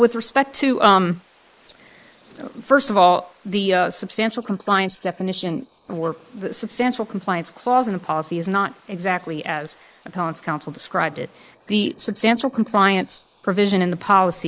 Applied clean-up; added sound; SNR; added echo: neural mask model Resemble Enhance denoiser.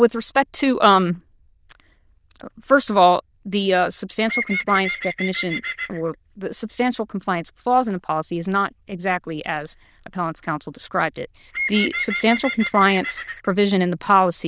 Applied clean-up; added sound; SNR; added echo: neural diffusion model UNIVERSE++.